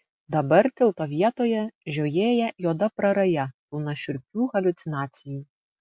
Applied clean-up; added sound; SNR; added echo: none; none; none; none.